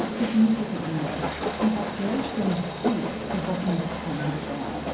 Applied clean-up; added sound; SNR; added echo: none; Train; 4 dB; reverberation time 0.6 s.